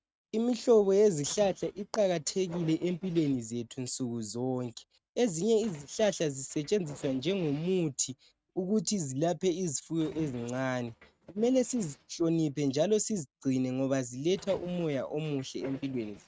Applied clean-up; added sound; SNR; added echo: neural mask model RNNoise.